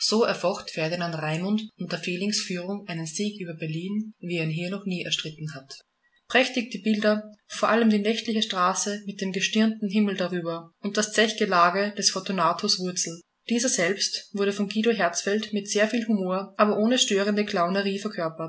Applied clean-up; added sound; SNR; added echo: none; none; none; none.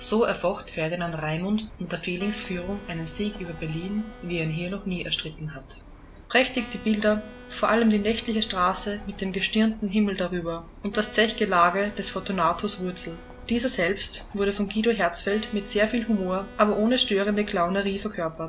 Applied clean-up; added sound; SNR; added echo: none; Bird + Wind instrument, woodwind instrument; 17 dB; none.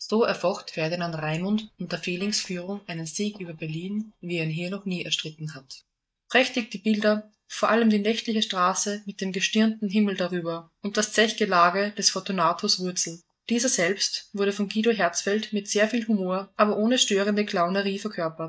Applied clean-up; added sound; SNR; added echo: neural mask model DeepFilterNet 3.